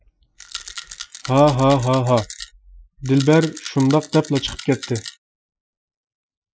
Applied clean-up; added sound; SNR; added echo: classical method Wiener filter.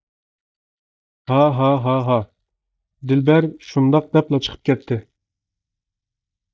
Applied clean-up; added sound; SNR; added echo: neural mask model DeepFilterNet 3.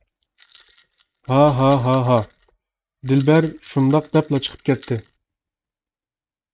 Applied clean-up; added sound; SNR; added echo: neural mask model RNNoise.